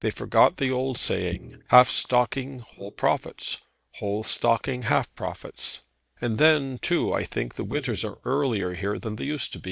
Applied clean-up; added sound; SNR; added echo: neural mask model DeepFilterNet 3.